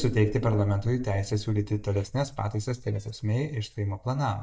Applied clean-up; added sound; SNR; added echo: neural mask model DeepFilterNet 3.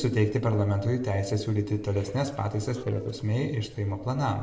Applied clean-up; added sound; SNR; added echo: neural separator model SepFormer DNS4.